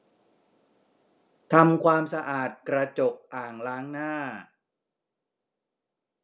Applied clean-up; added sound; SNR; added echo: none; none; none; none.